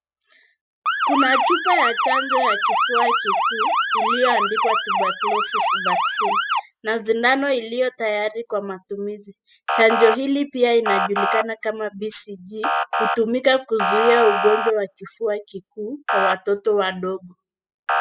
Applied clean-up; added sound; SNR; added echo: classical method spectral subtraction.